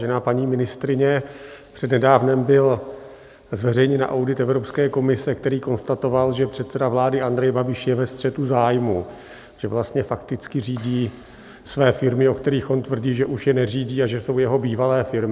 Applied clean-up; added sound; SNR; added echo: none; none; none; none.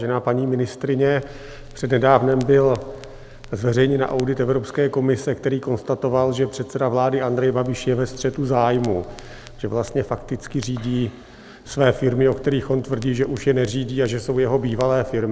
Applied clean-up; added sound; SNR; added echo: none; Crackle; 19 dB; none.